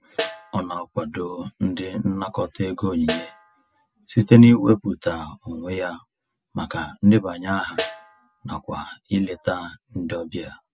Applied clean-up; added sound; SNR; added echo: none; Snare drum; 13 dB; none.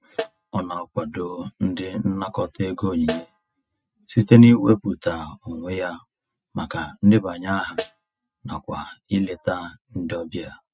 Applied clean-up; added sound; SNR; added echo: neural mask model RNNoise.